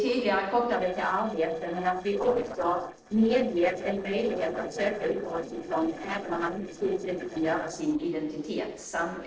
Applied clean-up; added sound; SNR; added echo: neural separator model SepFormer DNS4.